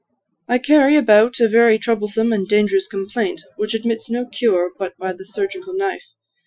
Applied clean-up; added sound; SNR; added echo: classical method Wiener filter.